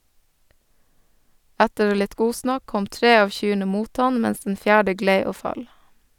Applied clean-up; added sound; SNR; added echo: none; none; none; none.